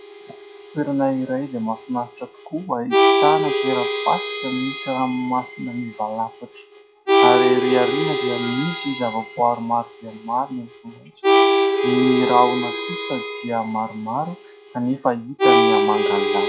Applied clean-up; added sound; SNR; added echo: classical method log-MMSE.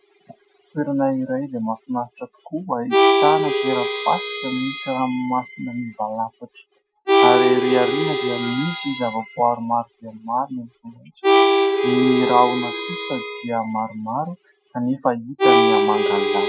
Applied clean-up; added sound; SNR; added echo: classical method Wiener filter.